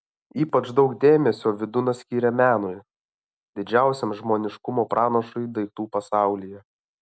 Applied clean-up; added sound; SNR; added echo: none; none; none; none.